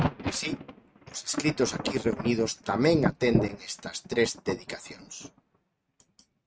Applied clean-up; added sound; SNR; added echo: neural mask model RNNoise.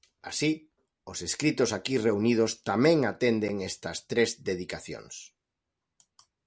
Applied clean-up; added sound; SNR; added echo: none; none; none; none.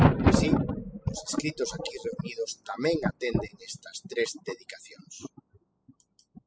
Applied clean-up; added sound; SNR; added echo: classical method spectral subtraction.